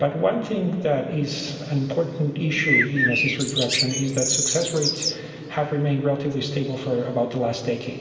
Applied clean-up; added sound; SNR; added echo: none; Bird; 0 dB; reverberation time 2.6 s.